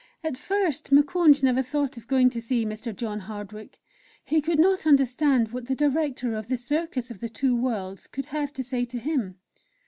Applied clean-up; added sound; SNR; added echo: none; none; none; none.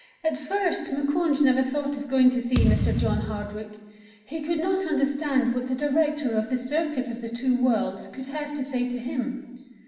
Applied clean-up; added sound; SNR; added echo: none; Thump, thud; 0 dB; reverberation time 1.2 s.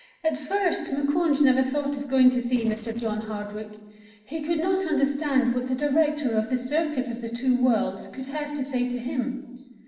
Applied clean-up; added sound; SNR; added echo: neural separator model SepFormer DNS4.